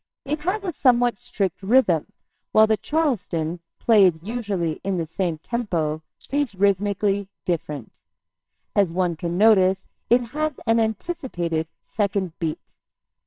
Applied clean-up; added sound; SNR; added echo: neural separator model SepFormer WHAMR!.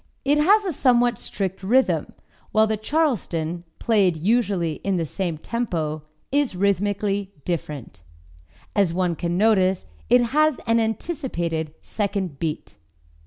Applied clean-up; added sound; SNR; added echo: none; none; none; none.